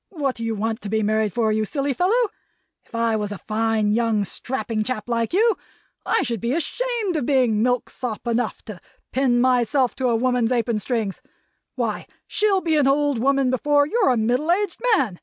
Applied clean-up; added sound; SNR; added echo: none; none; none; none.